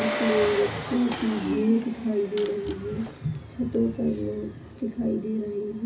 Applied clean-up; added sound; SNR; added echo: none; Engine; 8 dB; reverberation time 0.4 s.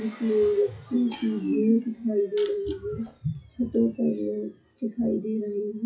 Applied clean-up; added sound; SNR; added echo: classical method WPE with log-MMSE.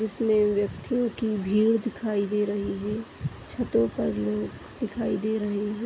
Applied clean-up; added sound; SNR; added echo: none; none; none; none.